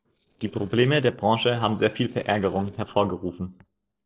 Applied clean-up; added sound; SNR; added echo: neural separator model SepFormer DNS4.